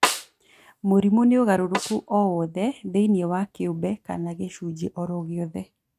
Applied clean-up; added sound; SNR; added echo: neural mask model RNNoise.